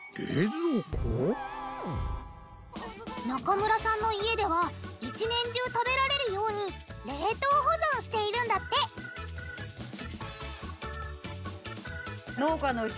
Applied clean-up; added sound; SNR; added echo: none; none; none; none.